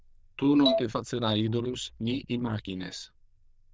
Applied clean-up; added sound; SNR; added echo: neural diffusion model UNIVERSE++.